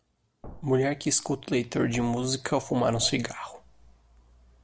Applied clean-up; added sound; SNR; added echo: none; Thump, thud; 19 dB; none.